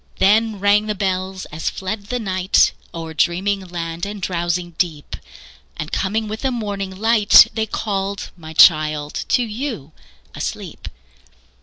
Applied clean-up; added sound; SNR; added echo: none; none; none; none.